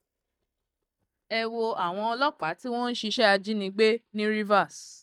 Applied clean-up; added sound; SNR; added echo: neural mask model DeepFilterNet 3.